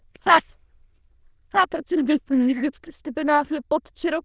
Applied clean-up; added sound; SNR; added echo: neural diffusion model UNIVERSE++.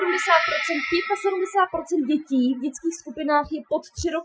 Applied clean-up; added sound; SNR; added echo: classical method Wiener filter.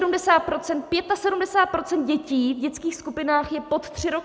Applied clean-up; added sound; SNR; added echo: none; none; none; none.